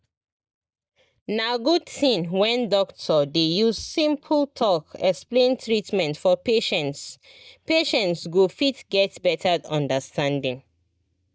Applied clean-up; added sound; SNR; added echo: neural mask model DeepFilterNet 3.